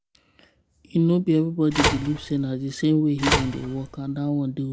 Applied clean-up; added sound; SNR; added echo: none; Telephone; 4 dB; none.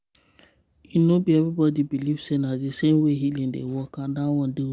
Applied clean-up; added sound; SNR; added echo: none; none; none; none.